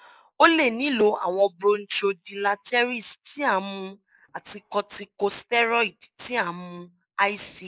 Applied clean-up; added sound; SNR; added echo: neural mask model Resemble Enhance denoiser.